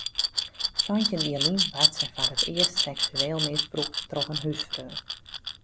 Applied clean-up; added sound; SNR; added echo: none; Glass; -4 dB; none.